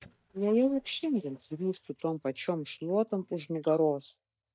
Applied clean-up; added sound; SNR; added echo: neural mask model DeepFilterNet 3.